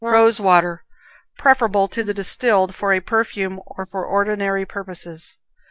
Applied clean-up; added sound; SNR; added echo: neural mask model Resemble Enhance denoiser.